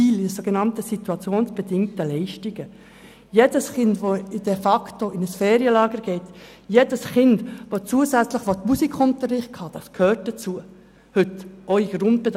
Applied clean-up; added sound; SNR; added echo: none; none; none; none.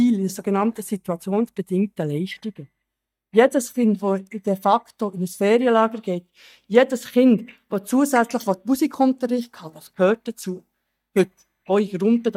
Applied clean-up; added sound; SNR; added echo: neural mask model DeepFilterNet 3.